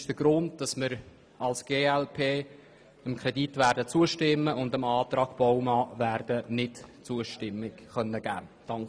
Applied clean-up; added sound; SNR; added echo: none; none; none; none.